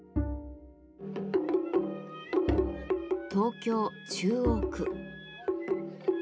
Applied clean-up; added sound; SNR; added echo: none; Bowed string instrument; 7 dB; reverberation time 0.3 s.